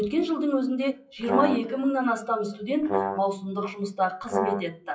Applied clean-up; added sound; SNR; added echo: classical method WPE with log-MMSE.